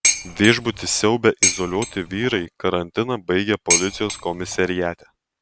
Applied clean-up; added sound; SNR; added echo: none; Dishes, pots, and pans; 1 dB; none.